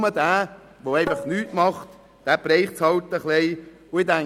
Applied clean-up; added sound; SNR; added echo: none; Tabla; 12 dB; none.